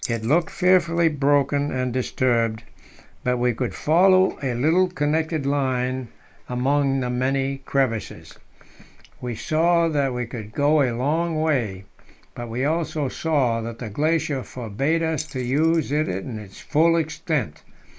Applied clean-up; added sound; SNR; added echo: neural mask model Resemble Enhance denoiser.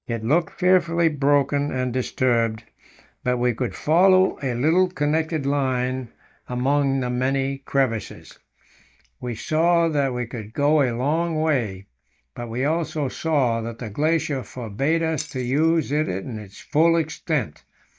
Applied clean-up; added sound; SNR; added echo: neural mask model DeepFilterNet 3.